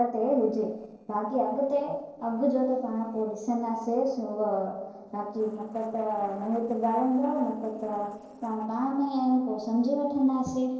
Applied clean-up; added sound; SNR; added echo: neural separator model SepFormer DNS4.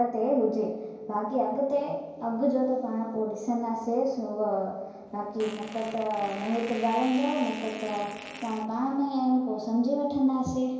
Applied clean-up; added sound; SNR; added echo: none; Fart; 15 dB; reverberation time 0.6 s.